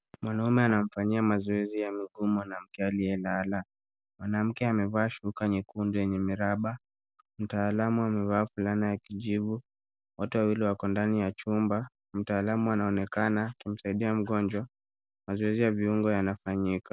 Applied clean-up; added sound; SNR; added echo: none; none; none; none.